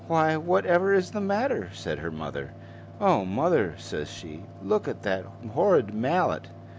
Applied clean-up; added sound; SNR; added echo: none; Mechanical fan; 17 dB; none.